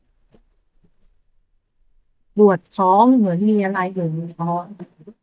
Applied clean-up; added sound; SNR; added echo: neural mask model DeepFilterNet 3.